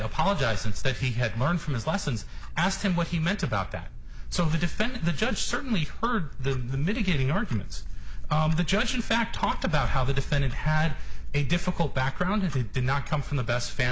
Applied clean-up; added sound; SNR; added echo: none; Clock; 1 dB; none.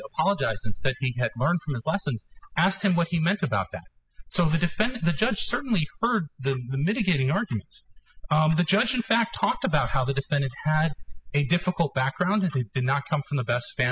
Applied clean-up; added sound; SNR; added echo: classical method spectral subtraction.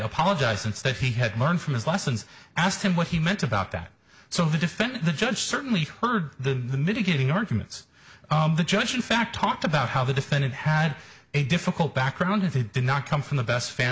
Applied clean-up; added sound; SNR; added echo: none; none; none; none.